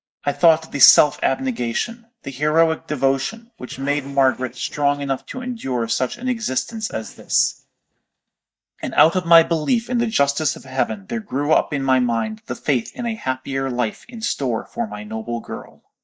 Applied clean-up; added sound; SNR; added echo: neural mask model DeepFilterNet 3.